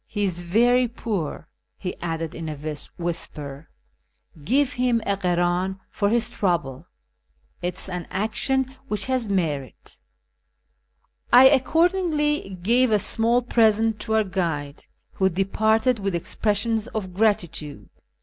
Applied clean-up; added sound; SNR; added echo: none; none; none; none.